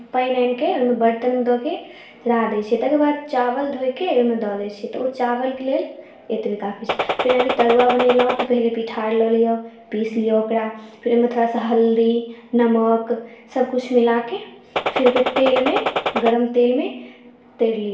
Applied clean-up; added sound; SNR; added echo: none; Gunshot, gunfire; 2 dB; reverberation time 0.6 s.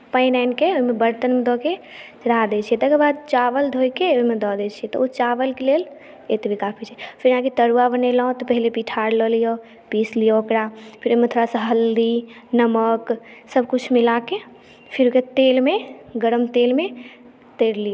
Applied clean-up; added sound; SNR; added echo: none; none; none; none.